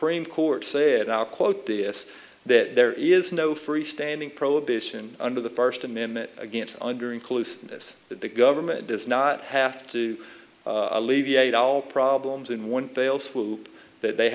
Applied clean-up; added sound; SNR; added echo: none; none; none; none.